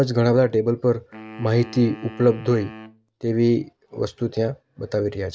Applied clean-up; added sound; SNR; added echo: none; Wind instrument, woodwind instrument; 19 dB; none.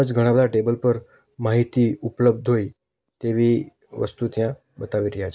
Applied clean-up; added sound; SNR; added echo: none; none; none; none.